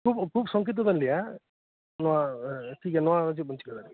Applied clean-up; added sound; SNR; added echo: none; none; none; none.